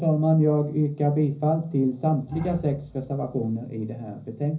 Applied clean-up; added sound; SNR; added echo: none; Bowed string instrument; 18 dB; reverberation time 0.5 s.